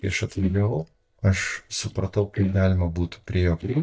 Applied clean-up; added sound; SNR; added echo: neural mask model DeepFilterNet 3.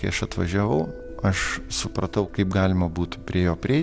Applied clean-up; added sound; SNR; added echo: none; none; none; none.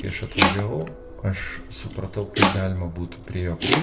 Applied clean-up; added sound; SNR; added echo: none; Domestic sounds, home sounds; -2 dB; reverberation time 0.5 s.